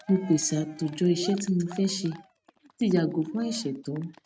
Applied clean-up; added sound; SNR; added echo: neural mask model RNNoise.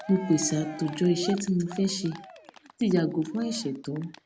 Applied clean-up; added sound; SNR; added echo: none; Cheering; 17 dB; none.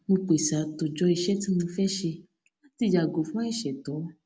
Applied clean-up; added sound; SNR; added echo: none; none; none; none.